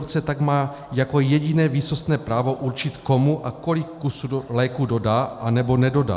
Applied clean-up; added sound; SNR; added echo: none; none; none; none.